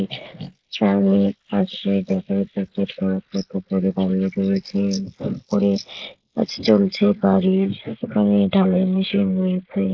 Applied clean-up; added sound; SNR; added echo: neural mask model Resemble Enhance denoiser.